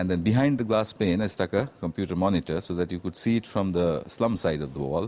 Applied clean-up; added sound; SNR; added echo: none; none; none; none.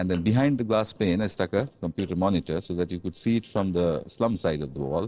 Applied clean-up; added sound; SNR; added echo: neural separator model SepFormer DNS4.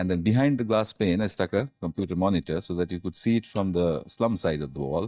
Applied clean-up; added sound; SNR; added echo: neural mask model DeepFilterNet 3.